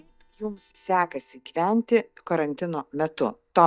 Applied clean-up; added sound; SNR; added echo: neural mask model DeepFilterNet 3.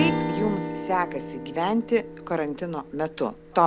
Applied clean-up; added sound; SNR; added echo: none; Strum; 5 dB; none.